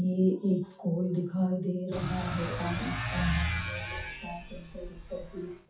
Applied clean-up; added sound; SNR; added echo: classical method WPE with log-MMSE.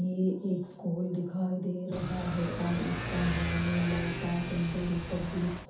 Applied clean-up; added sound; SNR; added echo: none; Motorcycle / Accelerating, revving, vroom; 5 dB; reverberation time 0.5 s.